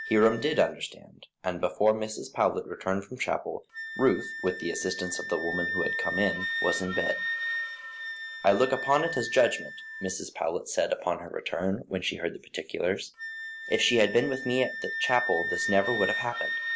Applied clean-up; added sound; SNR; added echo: none; Wind instrument, woodwind instrument; 7 dB; none.